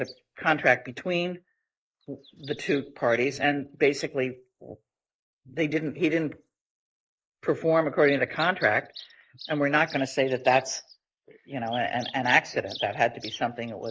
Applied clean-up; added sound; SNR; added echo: neural mask model Resemble Enhance denoiser.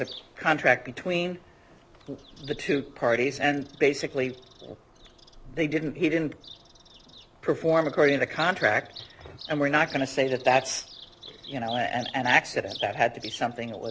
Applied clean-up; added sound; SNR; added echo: none; Bird vocalization, bird call, bird song; 18 dB; none.